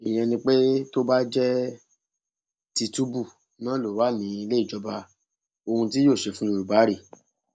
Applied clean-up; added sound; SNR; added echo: none; none; none; none.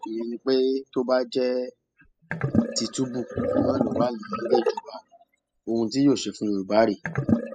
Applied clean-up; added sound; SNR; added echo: classical method spectral subtraction.